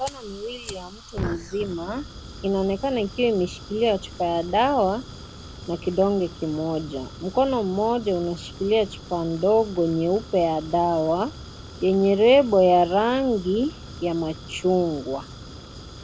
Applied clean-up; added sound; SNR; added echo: none; Fire; 15 dB; none.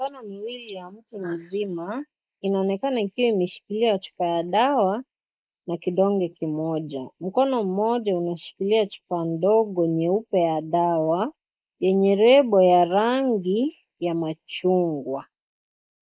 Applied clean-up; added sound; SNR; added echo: neural mask model Resemble Enhance denoiser.